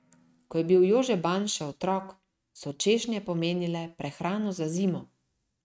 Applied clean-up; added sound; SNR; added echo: neural mask model RNNoise.